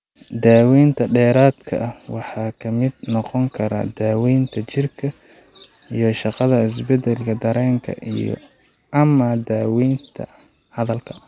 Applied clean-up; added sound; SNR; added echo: none; none; none; none.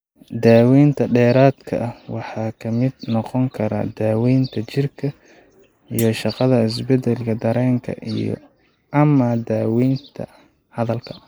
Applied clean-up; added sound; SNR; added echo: neural mask model Resemble Enhance denoiser.